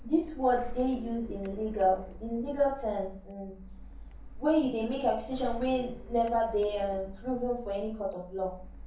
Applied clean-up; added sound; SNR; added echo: none; Printer; 12 dB; reverberation time 0.6 s.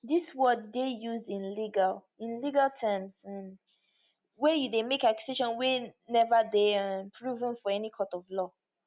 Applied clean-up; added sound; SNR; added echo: none; none; none; none.